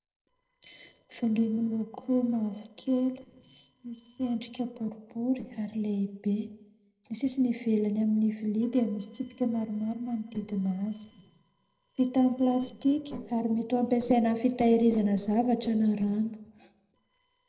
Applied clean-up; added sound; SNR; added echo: neural separator model SepFormer DNS4.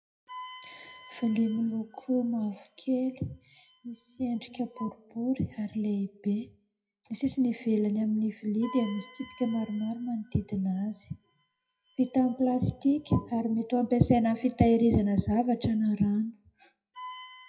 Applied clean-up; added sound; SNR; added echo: classical method WPE with log-MMSE.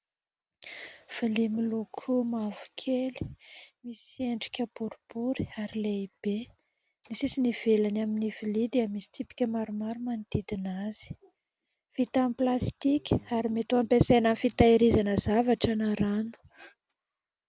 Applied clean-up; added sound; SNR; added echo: none; none; none; none.